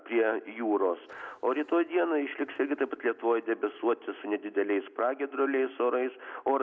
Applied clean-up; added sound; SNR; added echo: none; none; none; none.